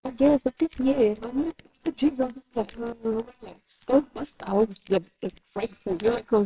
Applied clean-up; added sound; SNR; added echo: neural separator model SepFormer WHAMR!.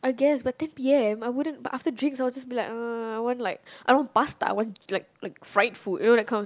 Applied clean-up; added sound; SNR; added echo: none; none; none; none.